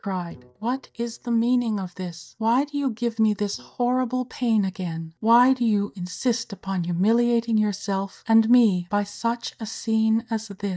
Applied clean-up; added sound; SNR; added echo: neural mask model DeepFilterNet 3.